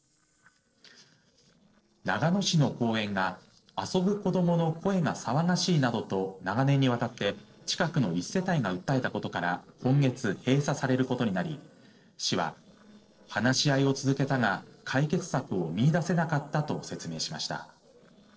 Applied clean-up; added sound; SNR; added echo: neural separator model SepFormer DNS4.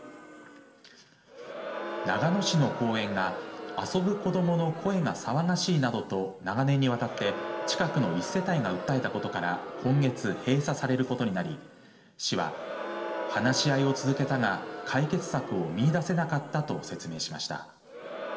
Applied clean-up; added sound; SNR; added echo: none; Crowd; 9 dB; reverberation time 1.9 s.